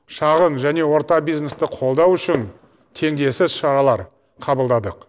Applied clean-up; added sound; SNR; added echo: none; Fireworks; 18 dB; none.